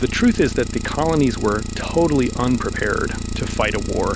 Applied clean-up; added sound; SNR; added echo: none; Idling; 6 dB; none.